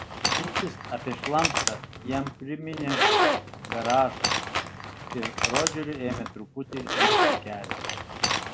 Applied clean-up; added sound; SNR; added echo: none; Zipper (clothing); -4 dB; none.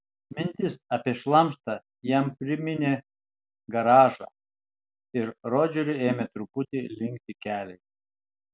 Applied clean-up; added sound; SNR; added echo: none; none; none; none.